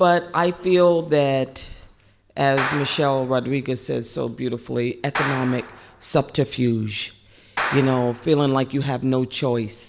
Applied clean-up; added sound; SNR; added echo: none; Clapping; 10 dB; none.